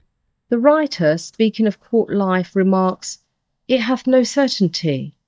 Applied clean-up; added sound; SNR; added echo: neural mask model DeepFilterNet 3.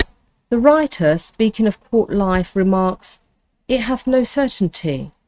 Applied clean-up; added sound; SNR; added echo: neural mask model RNNoise.